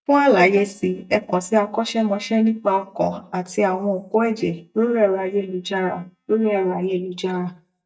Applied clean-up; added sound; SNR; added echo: neural mask model DeepFilterNet 3.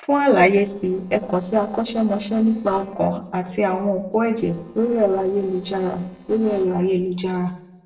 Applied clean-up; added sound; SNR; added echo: neural separator model SepFormer DNS4.